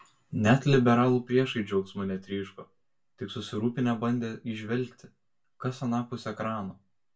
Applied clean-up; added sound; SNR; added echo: none; none; none; reverberation time 0.2 s.